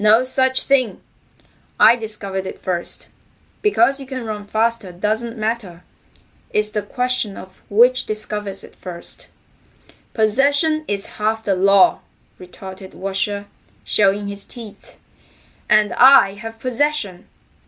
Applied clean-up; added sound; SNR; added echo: none; none; none; none.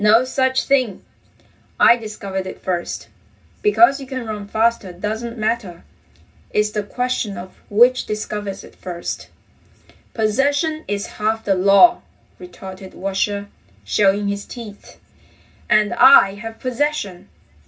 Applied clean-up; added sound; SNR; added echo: none; none; none; reverberation time 0.4 s.